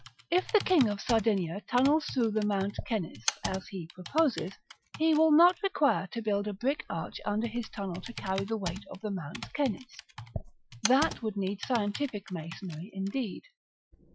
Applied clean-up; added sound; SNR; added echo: classical method Wiener filter.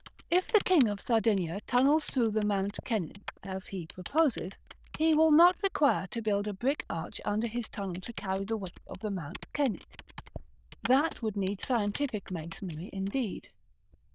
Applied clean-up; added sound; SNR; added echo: neural diffusion model UNIVERSE++.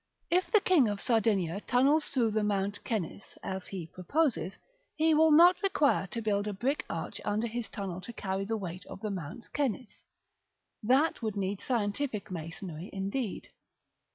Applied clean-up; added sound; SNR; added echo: none; none; none; none.